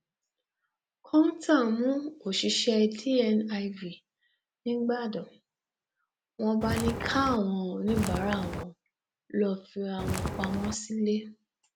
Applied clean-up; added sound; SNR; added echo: none; Walk, footsteps; 3 dB; none.